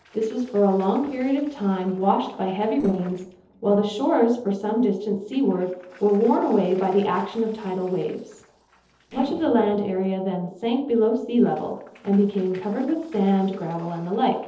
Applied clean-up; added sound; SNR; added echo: neural separator model SepFormer DNS4.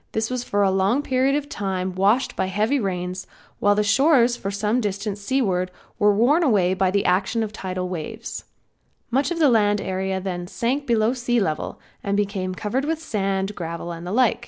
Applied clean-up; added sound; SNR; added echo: none; none; none; none.